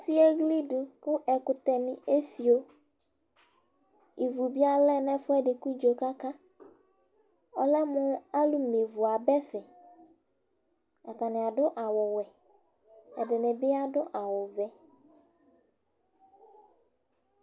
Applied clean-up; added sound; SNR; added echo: none; none; none; none.